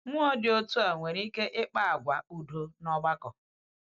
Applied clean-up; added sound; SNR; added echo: none; none; none; none.